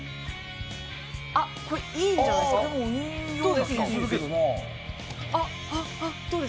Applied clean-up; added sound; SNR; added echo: none; none; none; none.